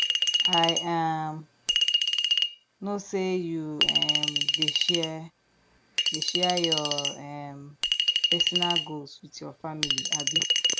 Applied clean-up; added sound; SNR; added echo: none; Chink, clink; -5 dB; none.